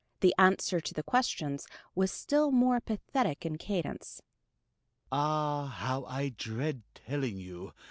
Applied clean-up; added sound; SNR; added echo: none; none; none; none.